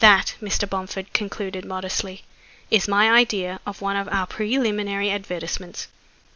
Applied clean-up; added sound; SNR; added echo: none; none; none; none.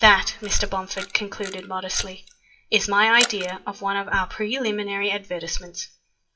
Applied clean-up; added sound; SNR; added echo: classical method WPE with log-MMSE.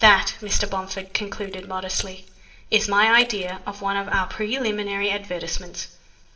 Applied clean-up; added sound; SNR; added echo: neural separator model SepFormer DNS4.